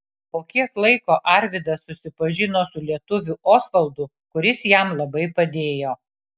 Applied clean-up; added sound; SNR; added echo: none; none; none; none.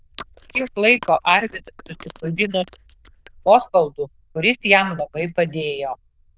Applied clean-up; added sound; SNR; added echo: neural diffusion model UNIVERSE++.